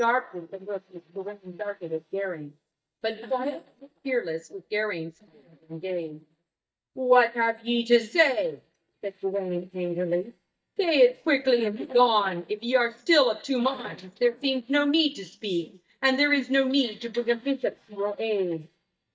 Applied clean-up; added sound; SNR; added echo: neural mask model DeepFilterNet 3.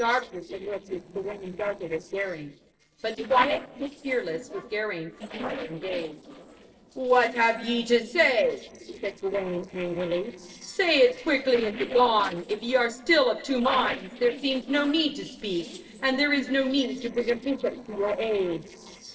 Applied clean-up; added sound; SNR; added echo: neural separator model SepFormer DNS4.